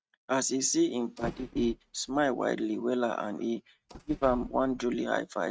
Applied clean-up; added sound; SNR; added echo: neural mask model RNNoise.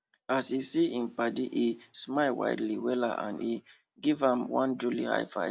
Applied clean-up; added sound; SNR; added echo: none; none; none; none.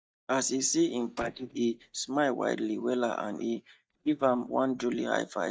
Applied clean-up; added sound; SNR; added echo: neural mask model DeepFilterNet 3.